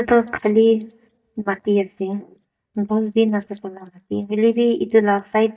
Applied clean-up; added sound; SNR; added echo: neural mask model DeepFilterNet 3.